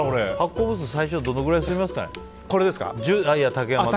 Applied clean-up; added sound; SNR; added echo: none; none; none; none.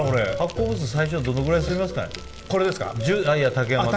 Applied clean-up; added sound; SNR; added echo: none; Insect; 20 dB; reverberation time 1.0 s.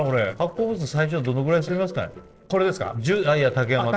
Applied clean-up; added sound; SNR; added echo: neural separator model SepFormer DNS4.